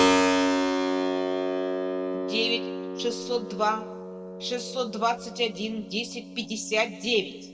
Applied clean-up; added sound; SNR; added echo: none; Keyboard (musical); -2 dB; reverberation time 1.5 s.